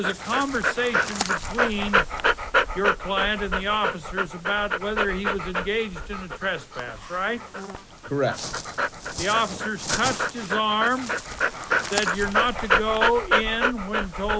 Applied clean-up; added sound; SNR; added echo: none; Dog; -1 dB; none.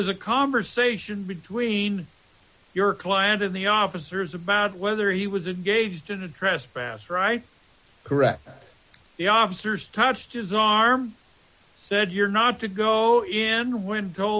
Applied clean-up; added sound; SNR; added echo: none; none; none; none.